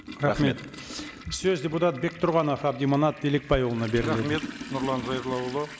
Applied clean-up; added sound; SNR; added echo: none; Toilet flush; 13 dB; none.